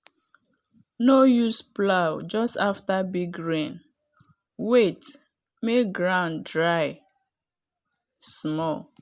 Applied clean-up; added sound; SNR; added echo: none; none; none; none.